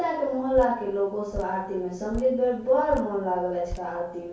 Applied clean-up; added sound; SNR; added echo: none; Drip; 15 dB; reverberation time 0.6 s.